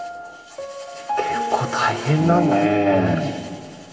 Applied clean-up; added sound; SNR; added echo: none; Piano; 10 dB; reverberation time 2.6 s.